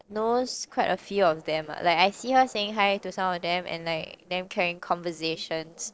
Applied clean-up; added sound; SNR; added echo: neural separator model SepFormer DNS4.